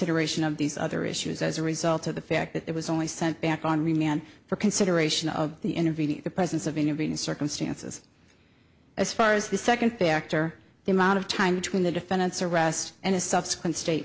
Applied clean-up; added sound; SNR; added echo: none; none; none; none.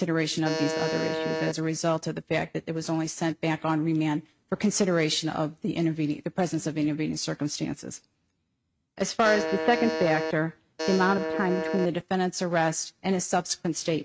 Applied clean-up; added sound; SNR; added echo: neural mask model RNNoise.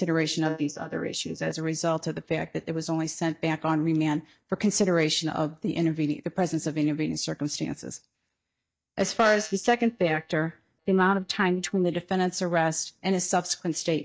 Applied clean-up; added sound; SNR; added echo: neural mask model DeepFilterNet 3.